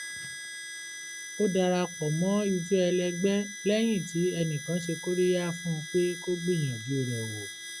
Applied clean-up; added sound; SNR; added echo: none; Harmonica; 10 dB; none.